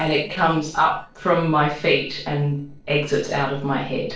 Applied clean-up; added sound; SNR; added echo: neural separator model SepFormer DNS4.